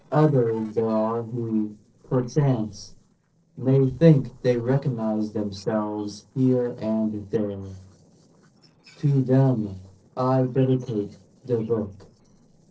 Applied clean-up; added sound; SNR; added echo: neural separator model SepFormer DNS4.